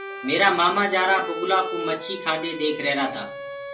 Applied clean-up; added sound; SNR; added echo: none; Bowed string instrument; 10 dB; reverberation time 0.2 s.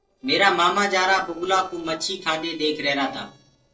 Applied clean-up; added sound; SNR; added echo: neural separator model SepFormer DNS4.